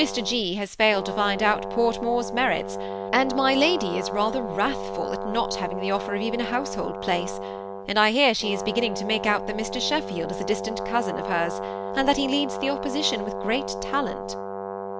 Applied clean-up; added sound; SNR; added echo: none; Brass instrument; 6 dB; none.